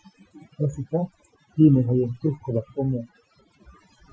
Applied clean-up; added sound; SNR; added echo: classical method Wiener filter.